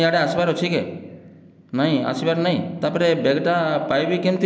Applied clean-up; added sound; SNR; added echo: none; none; none; none.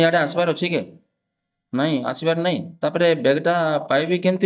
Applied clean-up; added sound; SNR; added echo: neural mask model DeepFilterNet 3.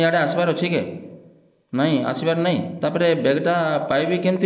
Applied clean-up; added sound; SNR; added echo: neural mask model Resemble Enhance denoiser.